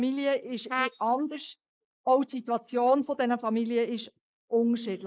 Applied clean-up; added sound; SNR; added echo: neural mask model Resemble Enhance denoiser.